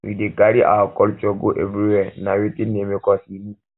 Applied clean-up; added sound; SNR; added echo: none; none; none; none.